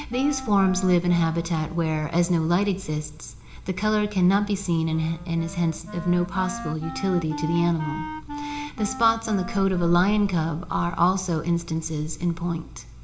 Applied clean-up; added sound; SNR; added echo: none; Wind instrument, woodwind instrument; 14 dB; reverberation time 0.6 s.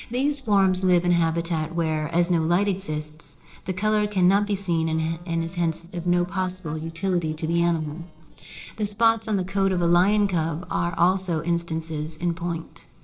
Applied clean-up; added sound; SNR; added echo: neural separator model SepFormer DNS4.